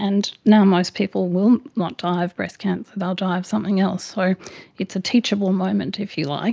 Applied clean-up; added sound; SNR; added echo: none; none; none; none.